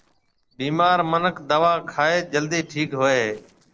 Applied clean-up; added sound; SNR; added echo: neural separator model SepFormer DNS4.